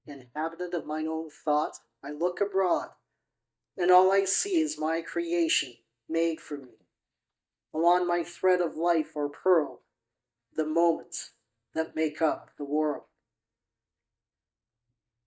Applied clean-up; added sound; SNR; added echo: neural mask model DeepFilterNet 3.